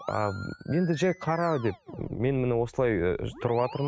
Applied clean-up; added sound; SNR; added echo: neural mask model RNNoise.